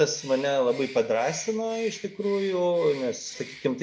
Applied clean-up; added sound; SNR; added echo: none; Bird; 19 dB; reverberation time 0.3 s.